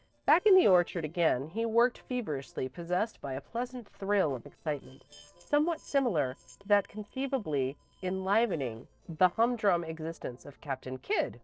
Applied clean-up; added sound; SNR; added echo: neural separator model SepFormer DNS4.